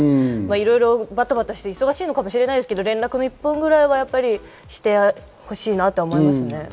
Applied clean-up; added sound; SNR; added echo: none; none; none; none.